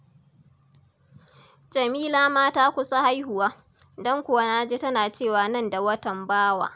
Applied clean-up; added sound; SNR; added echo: none; none; none; none.